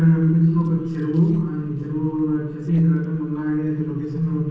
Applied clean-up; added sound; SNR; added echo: neural separator model SepFormer DNS4.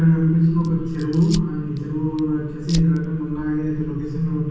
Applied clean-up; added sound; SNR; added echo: none; Fire; 14 dB; reverberation time 1.2 s.